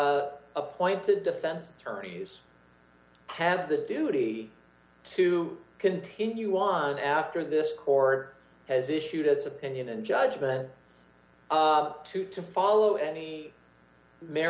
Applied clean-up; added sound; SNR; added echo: none; none; none; none.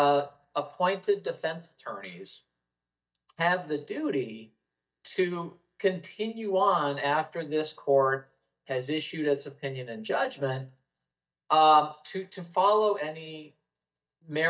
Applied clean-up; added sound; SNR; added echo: neural mask model DeepFilterNet 3.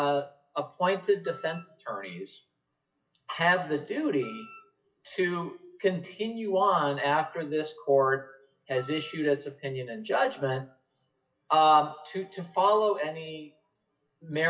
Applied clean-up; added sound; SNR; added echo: classical method WPE with log-MMSE.